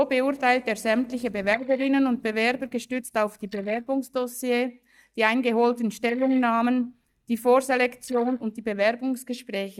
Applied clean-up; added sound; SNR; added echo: neural mask model DeepFilterNet 3.